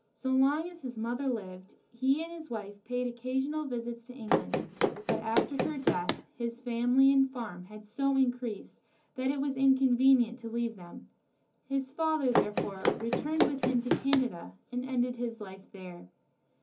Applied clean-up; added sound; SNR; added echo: none; Run; 0 dB; reverberation time 0.3 s.